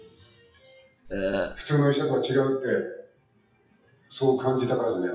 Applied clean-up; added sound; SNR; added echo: classical method WPE with log-MMSE.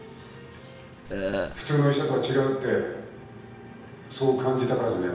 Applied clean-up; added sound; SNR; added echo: none; Burping, eructation; 2 dB; reverberation time 0.9 s.